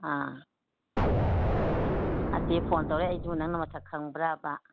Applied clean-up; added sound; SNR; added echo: none; Explosion; -5 dB; none.